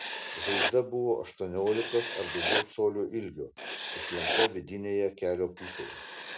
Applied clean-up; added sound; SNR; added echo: none; Writing; 3 dB; none.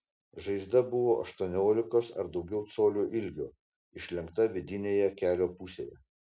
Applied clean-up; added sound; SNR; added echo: none; none; none; none.